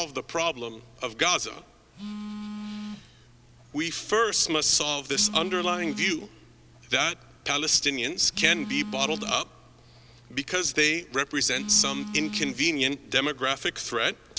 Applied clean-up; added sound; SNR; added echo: none; Telephone; 13 dB; none.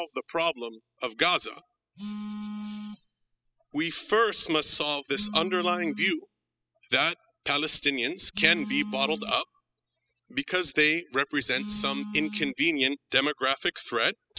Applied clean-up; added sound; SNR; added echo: classical method spectral subtraction.